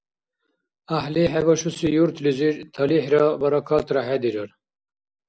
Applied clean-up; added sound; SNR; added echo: none; none; none; none.